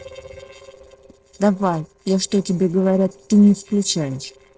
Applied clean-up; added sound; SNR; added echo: neural separator model SepFormer DNS4.